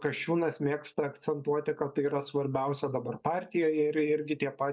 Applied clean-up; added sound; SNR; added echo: none; none; none; none.